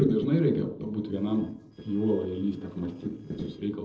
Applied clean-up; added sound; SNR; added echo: neural separator model SepFormer DNS4.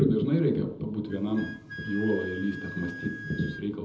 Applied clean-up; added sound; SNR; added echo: none; Wind instrument, woodwind instrument; 14 dB; reverberation time 0.8 s.